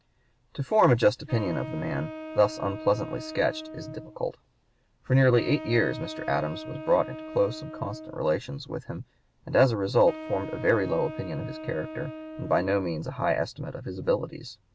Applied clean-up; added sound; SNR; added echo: none; Wind instrument, woodwind instrument; 12 dB; none.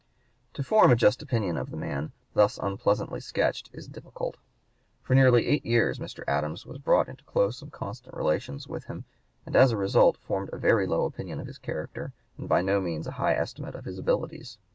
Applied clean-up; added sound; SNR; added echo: none; none; none; none.